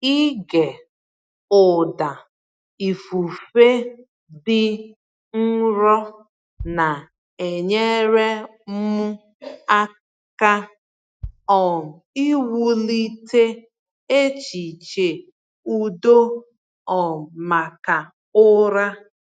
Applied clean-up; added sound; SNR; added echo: neural mask model DeepFilterNet 3.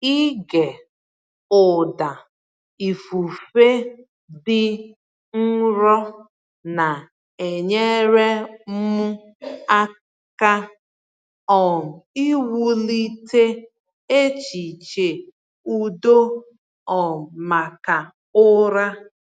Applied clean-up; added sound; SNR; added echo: none; none; none; none.